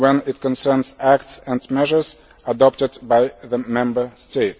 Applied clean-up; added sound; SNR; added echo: none; none; none; none.